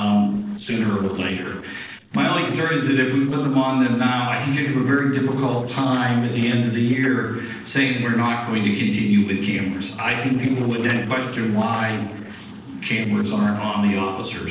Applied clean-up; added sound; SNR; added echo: neural separator model SepFormer DNS4.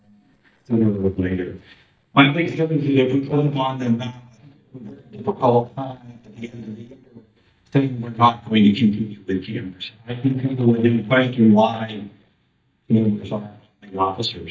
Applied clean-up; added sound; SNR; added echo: neural mask model DeepFilterNet 3.